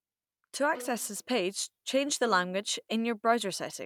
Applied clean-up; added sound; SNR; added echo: none; Bowed string instrument; 18 dB; none.